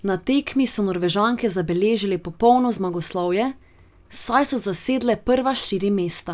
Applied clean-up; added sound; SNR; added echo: none; none; none; none.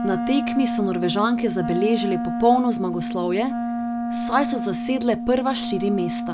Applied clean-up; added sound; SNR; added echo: none; Wind instrument, woodwind instrument; 3 dB; none.